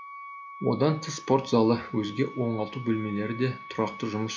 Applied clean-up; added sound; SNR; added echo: none; Wind instrument, woodwind instrument; 15 dB; none.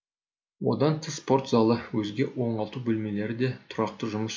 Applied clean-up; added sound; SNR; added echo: none; none; none; none.